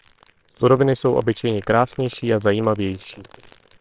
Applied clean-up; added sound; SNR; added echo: neural separator model SepFormer WHAMR!.